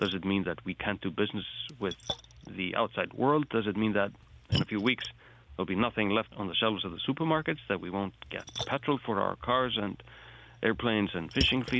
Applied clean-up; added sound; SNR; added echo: none; Splash, splatter; 12 dB; none.